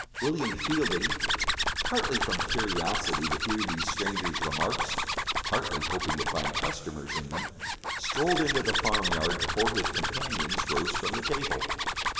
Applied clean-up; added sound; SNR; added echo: none; Zipper (clothing); -2 dB; reverberation time 2.8 s.